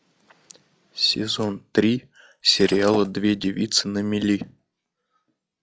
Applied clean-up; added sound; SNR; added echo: classical method log-MMSE.